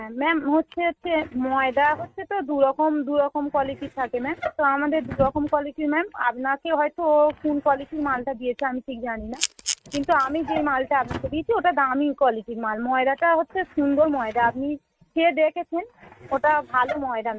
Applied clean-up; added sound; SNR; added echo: neural mask model RNNoise.